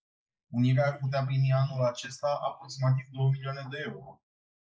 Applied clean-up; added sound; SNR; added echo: neural mask model Resemble Enhance denoiser.